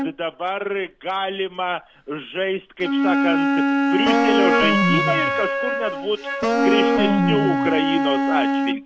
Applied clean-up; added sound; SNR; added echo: none; Wind instrument, woodwind instrument + Wind instrument, woodwind instrument; -5 dB; none.